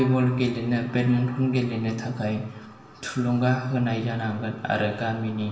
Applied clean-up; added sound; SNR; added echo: none; none; none; reverberation time 1.1 s.